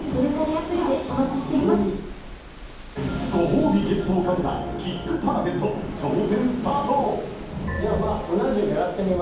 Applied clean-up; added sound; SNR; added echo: none; Waves, surf; 14 dB; reverberation time 1.2 s.